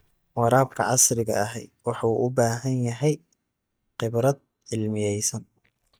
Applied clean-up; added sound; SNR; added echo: neural mask model DeepFilterNet 3.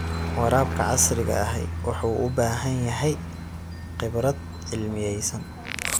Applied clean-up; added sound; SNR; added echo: none; Aircraft; 4 dB; none.